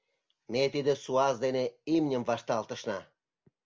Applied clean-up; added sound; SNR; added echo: none; none; none; none.